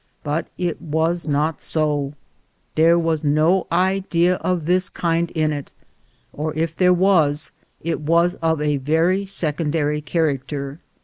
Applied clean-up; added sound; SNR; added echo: neural mask model Resemble Enhance denoiser.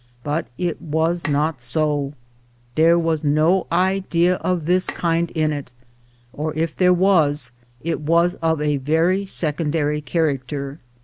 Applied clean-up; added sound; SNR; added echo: none; Bowed string instrument; 18 dB; none.